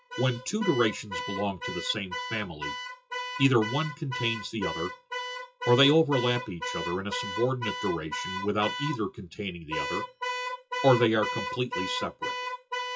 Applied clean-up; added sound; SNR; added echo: classical method WPE with log-MMSE.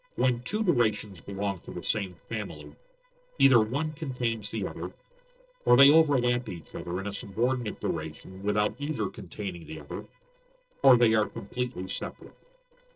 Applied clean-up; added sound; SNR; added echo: neural separator model SepFormer DNS4.